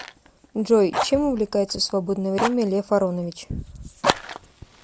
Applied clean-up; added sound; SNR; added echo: none; Fire; 7 dB; none.